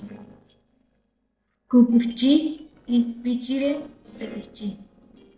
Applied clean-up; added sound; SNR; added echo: neural separator model SepFormer DNS4.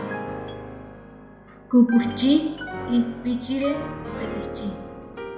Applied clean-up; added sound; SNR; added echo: none; Piano; 9 dB; reverberation time 1.1 s.